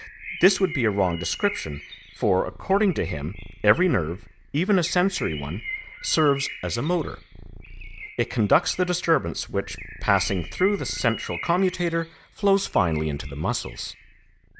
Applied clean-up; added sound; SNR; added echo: none; Bird + Purr; 14 dB; none.